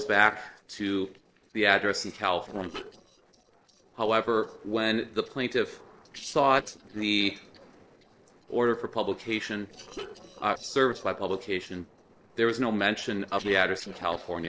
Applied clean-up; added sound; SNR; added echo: neural separator model SepFormer DNS4.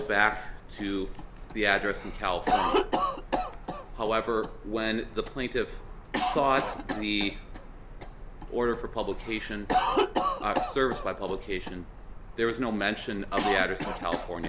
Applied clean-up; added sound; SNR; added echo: none; Cough; 3 dB; none.